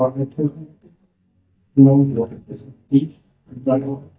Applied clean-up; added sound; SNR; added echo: neural mask model DeepFilterNet 3.